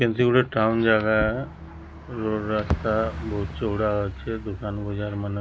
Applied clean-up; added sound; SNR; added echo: none; Bus; 14 dB; none.